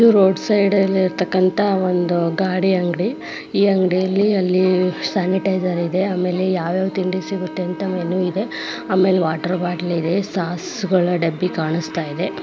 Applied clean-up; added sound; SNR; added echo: none; Wind instrument, woodwind instrument; 16 dB; none.